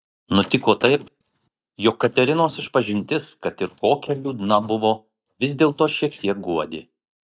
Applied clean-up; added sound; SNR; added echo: neural mask model DeepFilterNet 3.